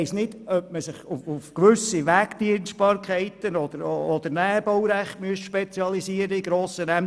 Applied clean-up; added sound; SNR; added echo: none; none; none; none.